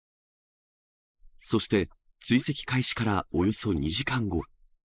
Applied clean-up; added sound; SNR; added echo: neural mask model Resemble Enhance denoiser.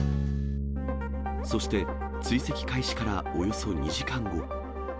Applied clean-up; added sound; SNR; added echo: none; Bass guitar; 1 dB; none.